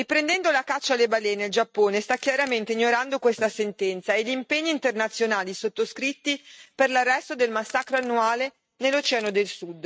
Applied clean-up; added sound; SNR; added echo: neural mask model RNNoise.